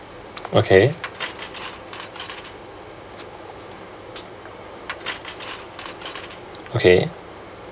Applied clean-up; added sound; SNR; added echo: none; Cutlery, silverware; 15 dB; none.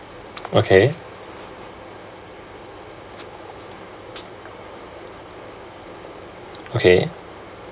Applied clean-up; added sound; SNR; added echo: none; none; none; none.